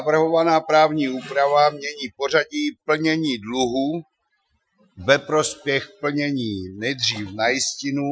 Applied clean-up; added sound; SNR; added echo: classical method Wiener filter.